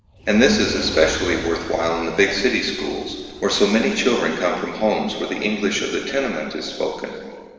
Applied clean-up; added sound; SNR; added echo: none; Fire; 19 dB; reverberation time 1.6 s.